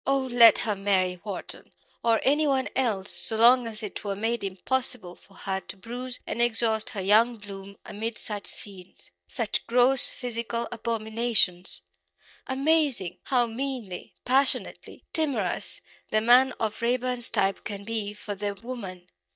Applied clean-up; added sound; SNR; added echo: neural mask model DeepFilterNet 3.